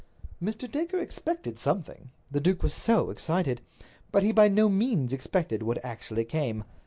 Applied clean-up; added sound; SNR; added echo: none; none; none; none.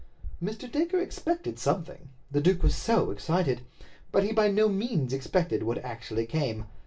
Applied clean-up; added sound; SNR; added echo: none; none; none; reverberation time 0.2 s.